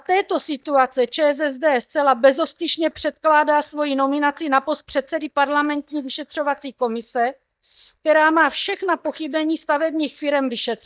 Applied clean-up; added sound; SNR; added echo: neural mask model DeepFilterNet 3.